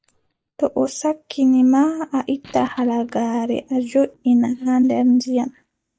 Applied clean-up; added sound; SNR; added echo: neural mask model DeepFilterNet 3.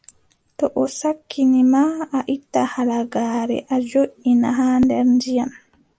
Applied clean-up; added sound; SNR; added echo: none; none; none; none.